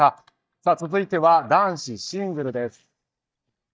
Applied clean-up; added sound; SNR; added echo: neural mask model DeepFilterNet 3.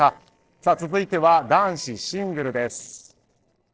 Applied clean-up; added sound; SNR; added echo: neural separator model SepFormer DNS4.